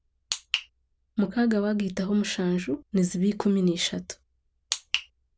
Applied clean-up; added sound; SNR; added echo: none; none; none; none.